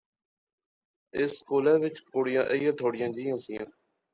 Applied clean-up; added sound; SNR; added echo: none; none; none; none.